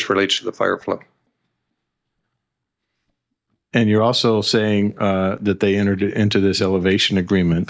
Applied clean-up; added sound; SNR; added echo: neural mask model DeepFilterNet 3.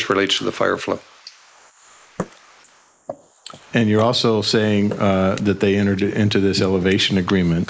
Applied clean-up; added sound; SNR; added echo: neural mask model Resemble Enhance denoiser.